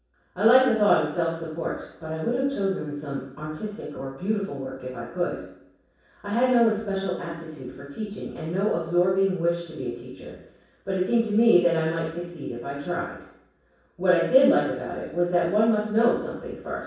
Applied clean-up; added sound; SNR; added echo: none; none; none; reverberation time 0.7 s.